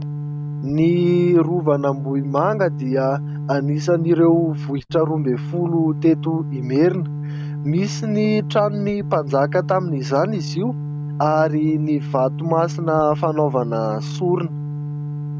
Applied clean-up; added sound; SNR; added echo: none; Organ; 6 dB; none.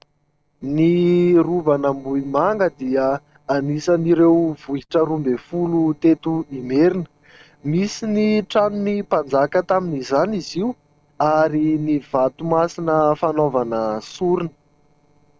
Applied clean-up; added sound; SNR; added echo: neural separator model SepFormer DNS4.